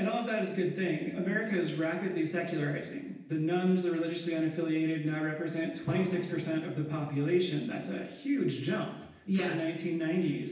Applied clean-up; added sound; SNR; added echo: none; Drum; 19 dB; reverberation time 0.9 s.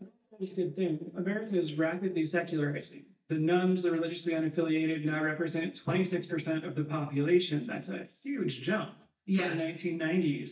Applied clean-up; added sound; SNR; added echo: neural mask model DeepFilterNet 3.